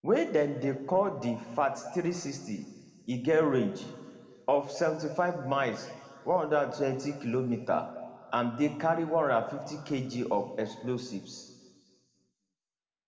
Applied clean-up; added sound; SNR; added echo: none; none; none; reverberation time 1.8 s.